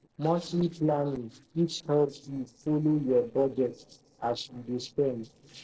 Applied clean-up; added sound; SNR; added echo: neural separator model SepFormer DNS4.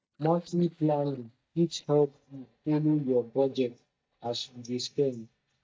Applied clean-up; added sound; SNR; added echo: neural mask model DeepFilterNet 3.